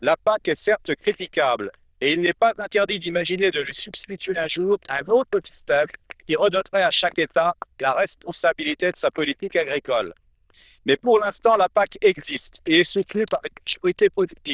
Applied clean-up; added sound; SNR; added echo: neural diffusion model UNIVERSE++.